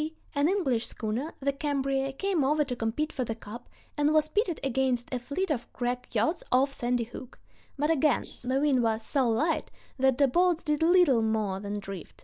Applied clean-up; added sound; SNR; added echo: neural mask model Resemble Enhance denoiser.